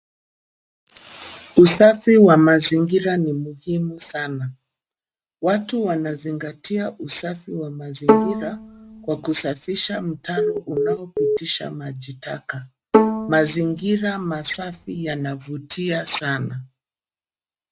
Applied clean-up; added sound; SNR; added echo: neural mask model RNNoise.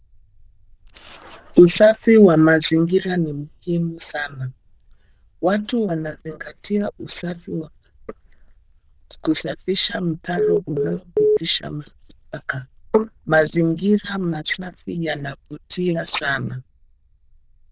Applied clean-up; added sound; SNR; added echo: neural diffusion model UNIVERSE++.